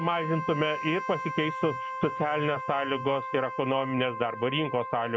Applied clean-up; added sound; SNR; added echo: none; Wind instrument, woodwind instrument; 7 dB; none.